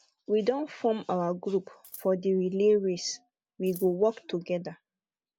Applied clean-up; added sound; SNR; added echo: none; Scissors; 18 dB; none.